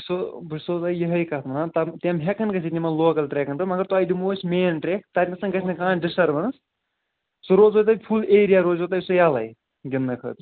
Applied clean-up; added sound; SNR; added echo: none; none; none; none.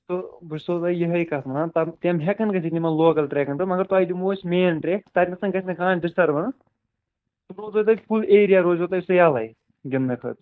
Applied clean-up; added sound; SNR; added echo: neural mask model DeepFilterNet 3.